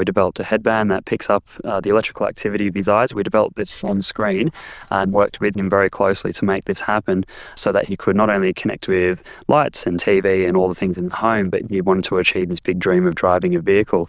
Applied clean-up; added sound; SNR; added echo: neural diffusion model UNIVERSE++.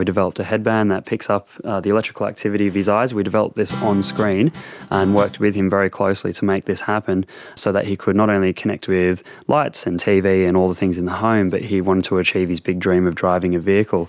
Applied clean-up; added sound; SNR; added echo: none; Guitar; 12 dB; none.